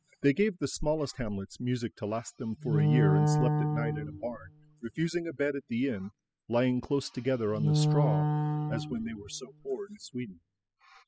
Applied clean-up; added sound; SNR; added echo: classical method spectral subtraction.